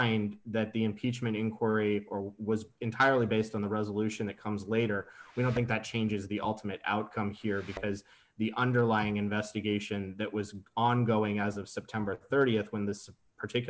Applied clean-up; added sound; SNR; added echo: none; Thump, thud; 17 dB; none.